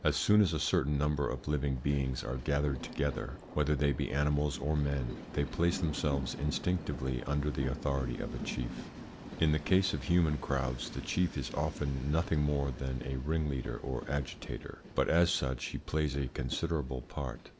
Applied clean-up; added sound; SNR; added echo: none; Train; 14 dB; none.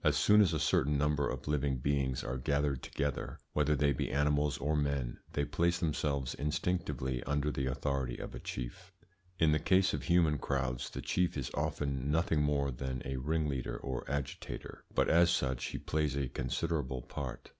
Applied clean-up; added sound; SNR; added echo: none; none; none; none.